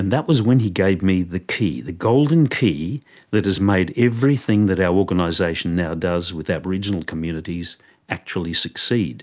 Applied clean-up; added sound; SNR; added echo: none; none; none; none.